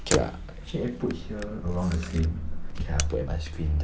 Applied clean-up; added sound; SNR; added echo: none; Camera; 5 dB; none.